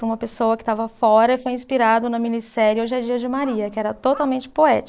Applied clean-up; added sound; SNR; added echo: neural mask model Resemble Enhance denoiser.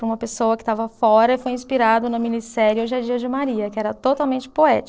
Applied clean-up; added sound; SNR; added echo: neural separator model SepFormer DNS4.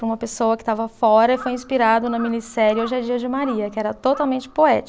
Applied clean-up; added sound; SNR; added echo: none; Crow; 20 dB; none.